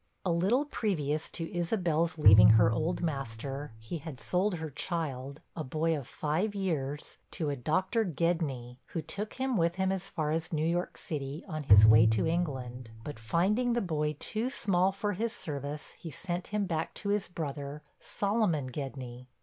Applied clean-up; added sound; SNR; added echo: none; Bowed string instrument; -4 dB; none.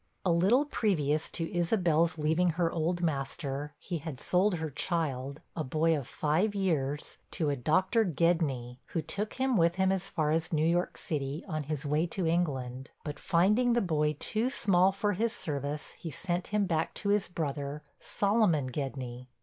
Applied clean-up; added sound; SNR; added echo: neural mask model Resemble Enhance denoiser.